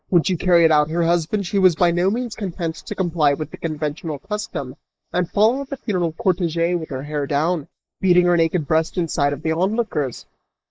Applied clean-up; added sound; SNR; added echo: neural mask model Resemble Enhance denoiser.